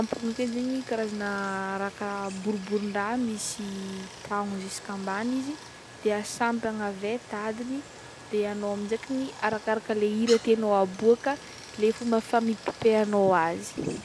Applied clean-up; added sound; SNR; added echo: none; Stream; 16 dB; none.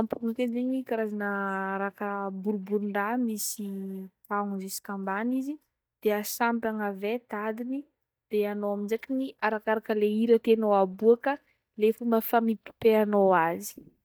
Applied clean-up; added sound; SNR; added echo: neural mask model DeepFilterNet 3.